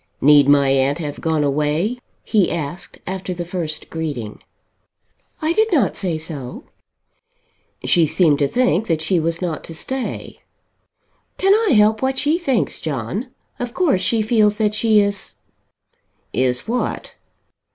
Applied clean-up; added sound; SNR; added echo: none; none; none; none.